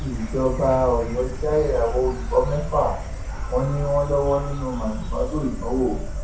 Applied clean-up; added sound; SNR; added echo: none; Insect; 5 dB; reverberation time 0.6 s.